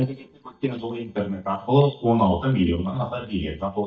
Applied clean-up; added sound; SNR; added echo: neural mask model DeepFilterNet 3.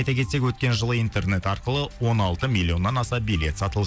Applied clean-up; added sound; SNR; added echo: none; none; none; none.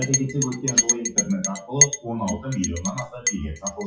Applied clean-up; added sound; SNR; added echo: classical method WPE with log-MMSE.